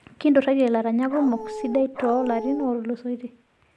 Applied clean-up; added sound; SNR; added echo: none; Dog; 10 dB; none.